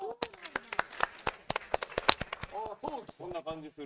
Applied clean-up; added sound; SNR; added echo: neural mask model RNNoise.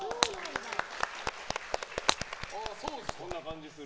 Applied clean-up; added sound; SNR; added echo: none; Shatter; 1 dB; none.